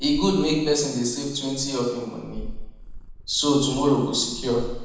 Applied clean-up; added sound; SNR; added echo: none; Meow / Purr; 12 dB; reverberation time 1.0 s.